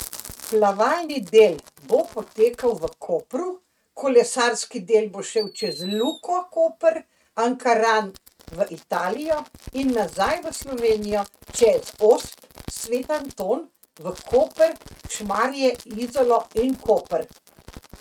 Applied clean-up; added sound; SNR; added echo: neural mask model RNNoise.